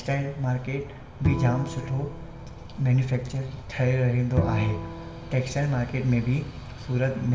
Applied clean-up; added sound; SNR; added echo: none; Bowed string instrument; 8 dB; reverberation time 1.5 s.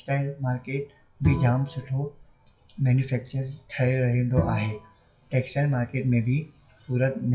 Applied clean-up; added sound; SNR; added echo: classical method WPE with log-MMSE.